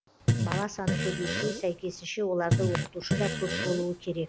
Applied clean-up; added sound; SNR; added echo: none; Fart; -2 dB; none.